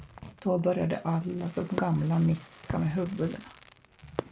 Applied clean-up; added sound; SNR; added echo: none; Fireworks; 13 dB; none.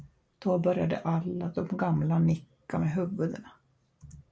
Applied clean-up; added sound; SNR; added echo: none; none; none; none.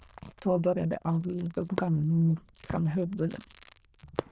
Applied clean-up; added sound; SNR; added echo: neural diffusion model UNIVERSE++.